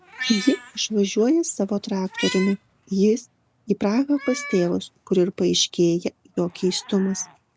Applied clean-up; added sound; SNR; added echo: none; Meow; 15 dB; none.